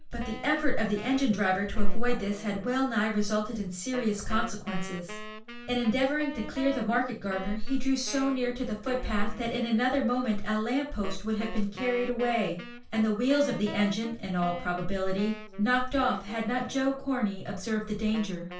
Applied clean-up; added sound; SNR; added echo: none; Wind instrument, woodwind instrument; 18 dB; reverberation time 0.3 s.